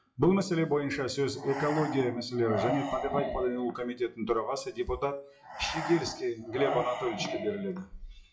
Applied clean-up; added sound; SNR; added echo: classical method WPE with log-MMSE.